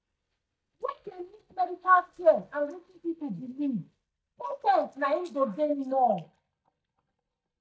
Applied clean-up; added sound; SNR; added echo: neural mask model DeepFilterNet 3.